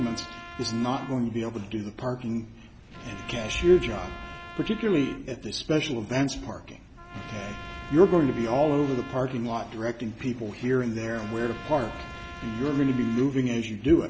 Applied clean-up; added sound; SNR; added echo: none; Trumpet + Fire; 16 dB; none.